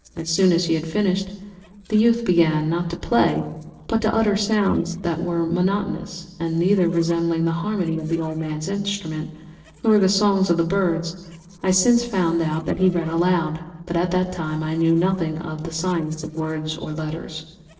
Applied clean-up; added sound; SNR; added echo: neural separator model SepFormer DNS4.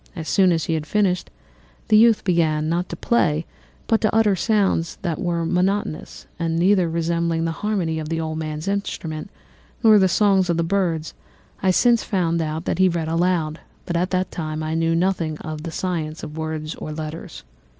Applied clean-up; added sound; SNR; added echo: none; none; none; none.